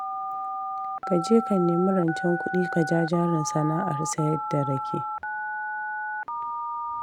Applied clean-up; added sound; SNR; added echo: none; Telephone; 4 dB; none.